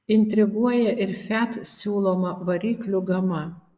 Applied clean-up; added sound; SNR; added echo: neural mask model Resemble Enhance denoiser.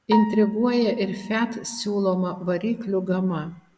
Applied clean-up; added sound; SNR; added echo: none; Piano; 13 dB; none.